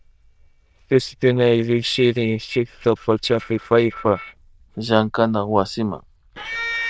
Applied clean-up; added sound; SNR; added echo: neural diffusion model UNIVERSE++.